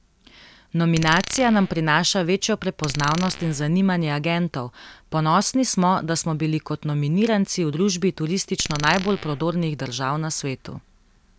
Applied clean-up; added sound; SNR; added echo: none; Glass; 13 dB; none.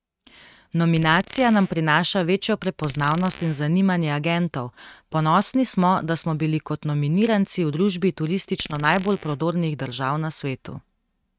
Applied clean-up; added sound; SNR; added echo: neural mask model RNNoise.